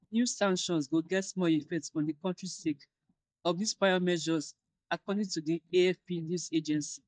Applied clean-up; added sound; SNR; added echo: neural mask model DeepFilterNet 3.